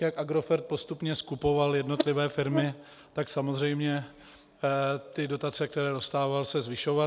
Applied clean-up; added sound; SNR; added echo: none; Buzz; 5 dB; none.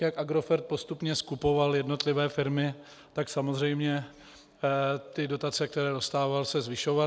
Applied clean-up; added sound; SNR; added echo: none; none; none; none.